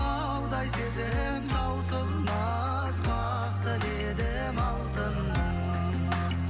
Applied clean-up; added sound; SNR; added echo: none; Telephone; 12 dB; none.